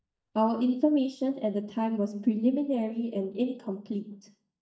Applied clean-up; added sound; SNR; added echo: neural mask model DeepFilterNet 3.